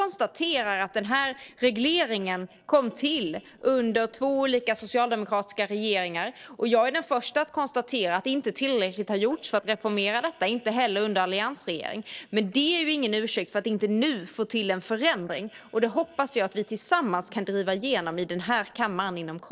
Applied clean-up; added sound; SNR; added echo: neural separator model SepFormer DNS4.